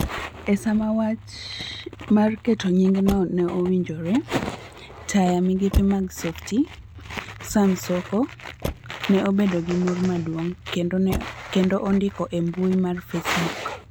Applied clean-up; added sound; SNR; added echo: none; Bird + Motor vehicle (road); 16 dB; none.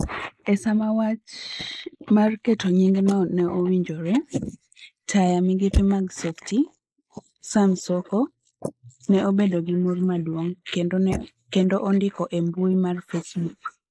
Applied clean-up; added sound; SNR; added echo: neural mask model Resemble Enhance denoiser.